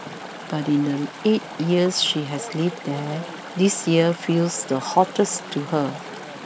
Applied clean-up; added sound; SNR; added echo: none; Chatter / Stream; 13 dB; none.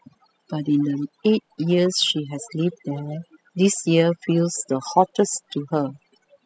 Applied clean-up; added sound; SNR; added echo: classical method spectral subtraction.